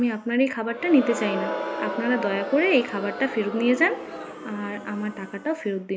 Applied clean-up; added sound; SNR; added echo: none; Crowd; 9 dB; none.